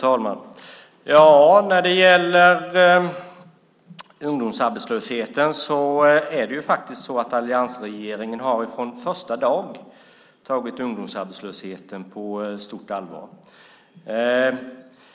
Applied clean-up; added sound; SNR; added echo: none; none; none; none.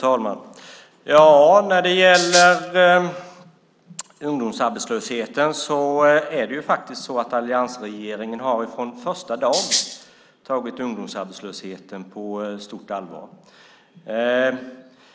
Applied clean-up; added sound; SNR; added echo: none; Rattle (instrument); 4 dB; none.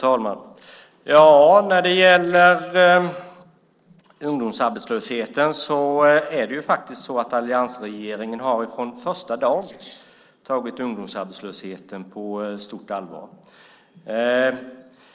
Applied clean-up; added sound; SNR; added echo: neural separator model SepFormer DNS4.